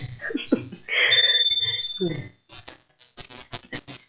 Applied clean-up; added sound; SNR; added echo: classical method log-MMSE.